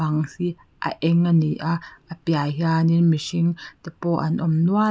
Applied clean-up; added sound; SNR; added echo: none; none; none; none.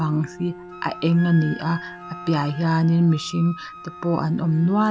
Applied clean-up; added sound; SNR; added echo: none; Bowed string instrument + Wind instrument, woodwind instrument; 17 dB; none.